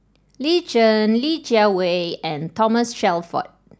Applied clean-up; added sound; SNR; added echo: none; none; none; none.